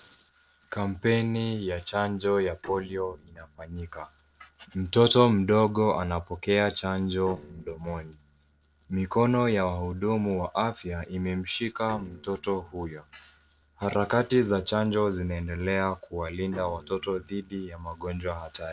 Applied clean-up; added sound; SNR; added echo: neural separator model SepFormer DNS4.